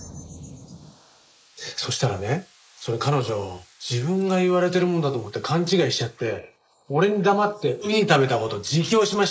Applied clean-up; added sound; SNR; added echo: neural mask model Resemble Enhance denoiser.